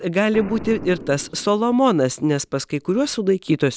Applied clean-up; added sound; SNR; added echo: none; Boom; 19 dB; none.